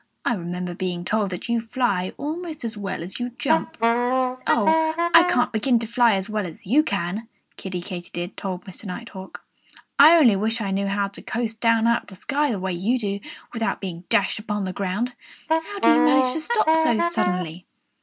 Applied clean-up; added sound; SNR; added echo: none; Wind instrument, woodwind instrument; -1 dB; none.